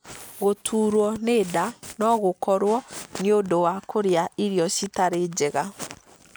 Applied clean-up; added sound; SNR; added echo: none; none; none; none.